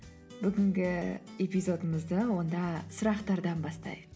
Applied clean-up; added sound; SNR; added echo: none; none; none; none.